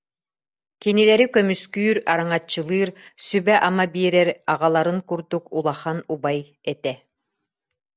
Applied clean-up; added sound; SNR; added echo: none; none; none; none.